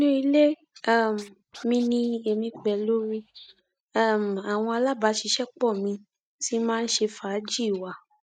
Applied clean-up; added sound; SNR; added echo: neural mask model DeepFilterNet 3.